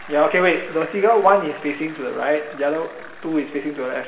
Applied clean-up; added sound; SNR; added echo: none; Bicycle; 19 dB; reverberation time 0.8 s.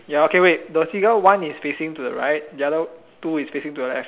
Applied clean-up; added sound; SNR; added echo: none; none; none; none.